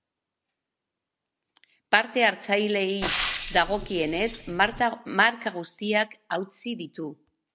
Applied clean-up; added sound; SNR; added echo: none; Frying (food); 2 dB; none.